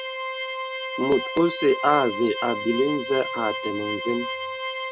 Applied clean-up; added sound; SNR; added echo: none; Organ; 6 dB; none.